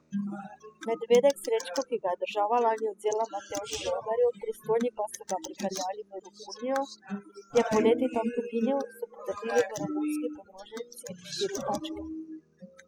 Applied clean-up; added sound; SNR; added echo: classical method spectral subtraction.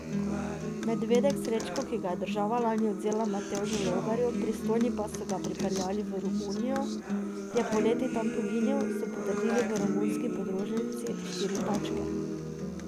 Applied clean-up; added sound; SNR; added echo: none; Acoustic guitar; 1 dB; none.